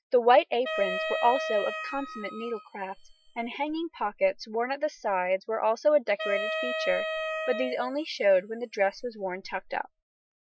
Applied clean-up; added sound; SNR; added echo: classical method Wiener filter.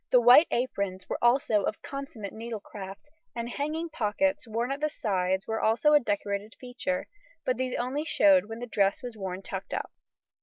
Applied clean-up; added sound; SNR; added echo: none; none; none; none.